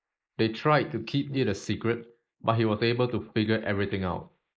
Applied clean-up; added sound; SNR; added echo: neural mask model Resemble Enhance denoiser.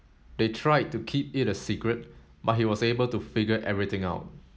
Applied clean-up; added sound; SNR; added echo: none; none; none; none.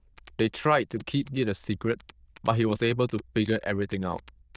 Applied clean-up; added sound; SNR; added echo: neural diffusion model UNIVERSE++.